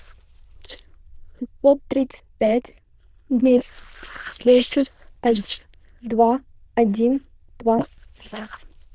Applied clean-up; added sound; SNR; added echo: neural diffusion model UNIVERSE++.